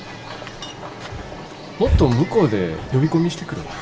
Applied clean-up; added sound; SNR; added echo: none; Breathing; 5 dB; reverberation time 2.7 s.